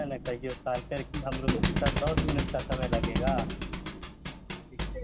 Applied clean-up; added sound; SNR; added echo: none; Thump, thud; -4 dB; none.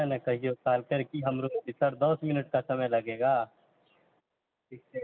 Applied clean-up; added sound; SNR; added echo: none; none; none; none.